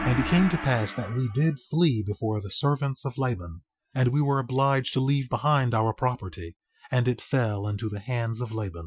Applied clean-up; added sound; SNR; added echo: classical method Wiener filter.